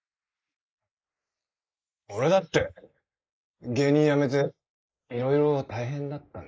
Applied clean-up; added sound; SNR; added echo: neural mask model Resemble Enhance denoiser.